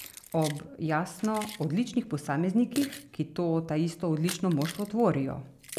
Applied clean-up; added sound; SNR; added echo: none; Keys jangling; 15 dB; none.